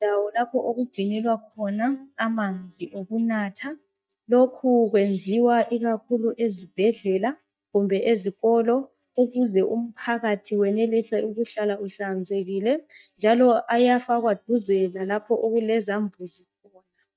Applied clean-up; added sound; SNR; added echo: neural mask model DeepFilterNet 3.